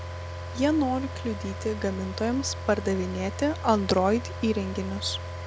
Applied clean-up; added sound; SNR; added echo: none; Car; 8 dB; none.